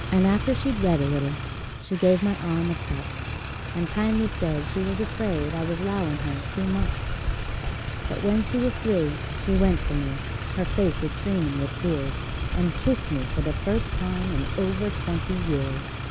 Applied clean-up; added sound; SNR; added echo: none; Motor vehicle (road); 3 dB; none.